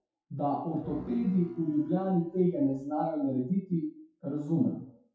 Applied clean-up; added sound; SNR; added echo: classical method WPE with log-MMSE.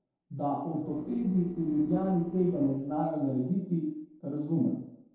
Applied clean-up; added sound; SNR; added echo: neural separator model SepFormer DNS4.